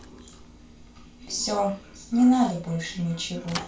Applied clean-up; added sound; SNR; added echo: none; Thump, thud / Bicycle; 18 dB; reverberation time 0.2 s.